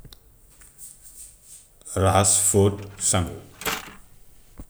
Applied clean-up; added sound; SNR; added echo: none; Mechanisms; 11 dB; none.